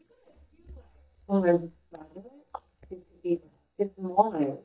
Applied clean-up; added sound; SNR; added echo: neural mask model DeepFilterNet 3.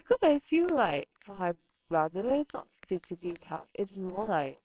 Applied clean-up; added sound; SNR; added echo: neural separator model SepFormer WHAMR!.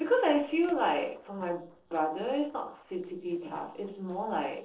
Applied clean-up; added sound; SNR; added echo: neural separator model SepFormer DNS4.